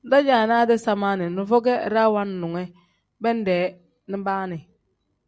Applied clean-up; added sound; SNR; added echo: none; none; none; none.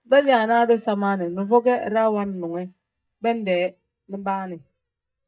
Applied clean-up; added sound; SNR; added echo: neural mask model DeepFilterNet 3.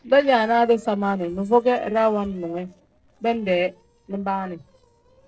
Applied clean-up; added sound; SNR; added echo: neural separator model SepFormer DNS4.